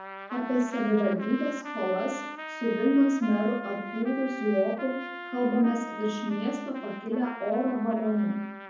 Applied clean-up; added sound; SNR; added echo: none; Trumpet; 11 dB; reverberation time 0.7 s.